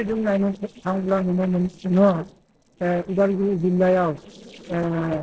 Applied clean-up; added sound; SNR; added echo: neural separator model SepFormer DNS4.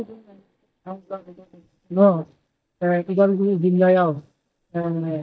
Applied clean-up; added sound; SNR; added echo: neural mask model DeepFilterNet 3.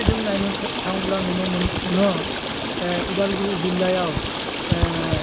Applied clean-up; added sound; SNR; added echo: none; Stream; 0 dB; reverberation time 2.7 s.